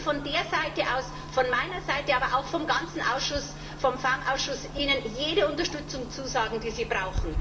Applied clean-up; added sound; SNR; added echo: none; Clock; 9 dB; reverberation time 1.6 s.